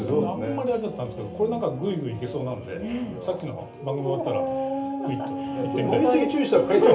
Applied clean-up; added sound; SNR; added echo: none; Dog; 7 dB; reverberation time 0.3 s.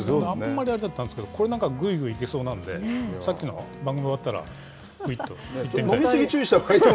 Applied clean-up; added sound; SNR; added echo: none; none; none; none.